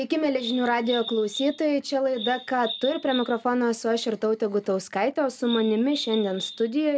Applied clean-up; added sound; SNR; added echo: none; Bird vocalization, bird call, bird song; 12 dB; none.